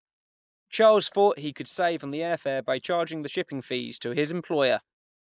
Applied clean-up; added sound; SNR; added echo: neural mask model Resemble Enhance denoiser.